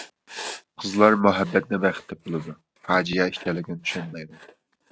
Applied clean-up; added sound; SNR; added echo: neural mask model RNNoise.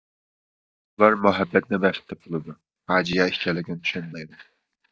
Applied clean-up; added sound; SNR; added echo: neural mask model DeepFilterNet 3.